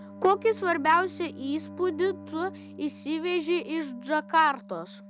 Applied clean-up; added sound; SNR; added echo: none; Bowed string instrument + Wind instrument, woodwind instrument; 16 dB; none.